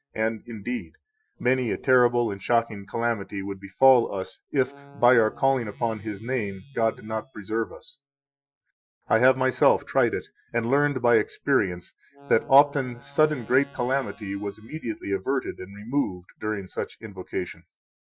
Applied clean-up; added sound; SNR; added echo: classical method Wiener filter.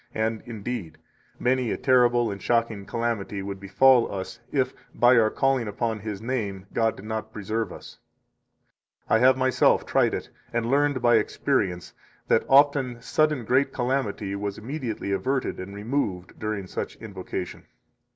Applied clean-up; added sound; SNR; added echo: none; none; none; none.